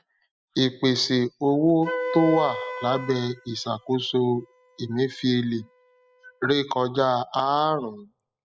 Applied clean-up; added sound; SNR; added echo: classical method spectral subtraction.